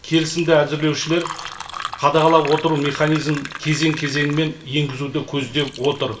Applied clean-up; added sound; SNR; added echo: none; Fill (with liquid); 14 dB; reverberation time 0.2 s.